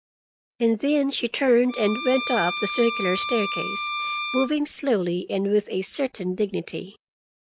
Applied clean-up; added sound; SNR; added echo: none; Bowed string instrument; 6 dB; none.